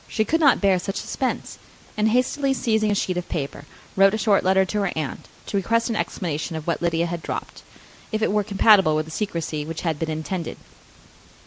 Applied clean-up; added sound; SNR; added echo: none; none; none; none.